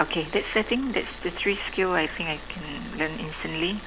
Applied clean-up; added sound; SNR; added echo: none; Idling / Car; 14 dB; none.